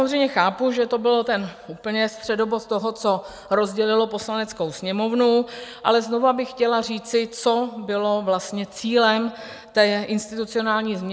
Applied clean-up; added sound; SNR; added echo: none; none; none; none.